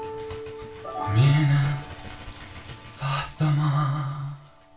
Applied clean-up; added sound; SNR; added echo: none; Bird; 18 dB; reverberation time 0.2 s.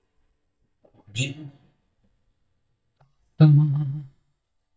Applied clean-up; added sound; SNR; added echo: neural mask model DeepFilterNet 3.